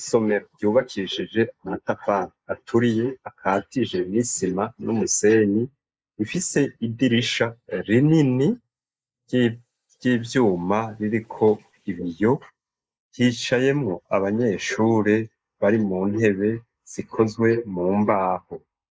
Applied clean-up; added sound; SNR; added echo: neural mask model Resemble Enhance denoiser.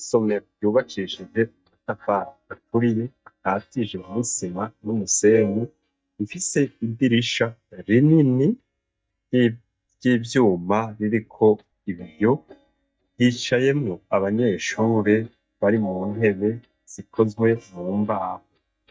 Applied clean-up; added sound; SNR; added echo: neural mask model DeepFilterNet 3.